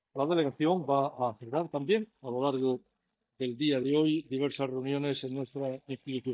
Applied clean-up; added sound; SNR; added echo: neural mask model DeepFilterNet 3.